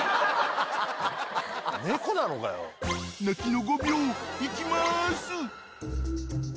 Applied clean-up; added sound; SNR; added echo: none; none; none; none.